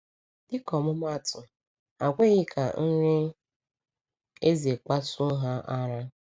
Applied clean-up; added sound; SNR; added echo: none; none; none; none.